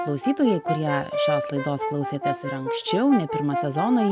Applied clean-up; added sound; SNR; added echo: none; Brass instrument; 4 dB; none.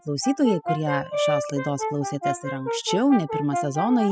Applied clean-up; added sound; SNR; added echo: classical method spectral subtraction.